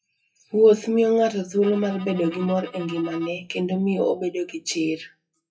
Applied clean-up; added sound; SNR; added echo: classical method WPE with log-MMSE.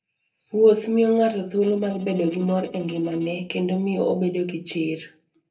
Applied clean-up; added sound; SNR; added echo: neural separator model SepFormer DNS4.